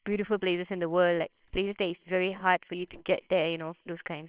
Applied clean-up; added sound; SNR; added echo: neural separator model SepFormer WHAMR!.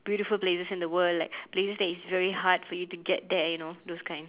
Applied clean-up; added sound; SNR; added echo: none; none; none; none.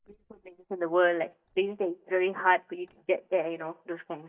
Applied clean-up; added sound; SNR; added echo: neural mask model DeepFilterNet 3.